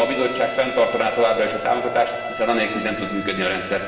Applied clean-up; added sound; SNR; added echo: none; Trumpet; 9 dB; reverberation time 1.6 s.